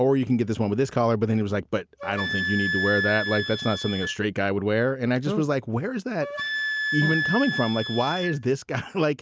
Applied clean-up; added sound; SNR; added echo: none; Wind instrument, woodwind instrument; 6 dB; none.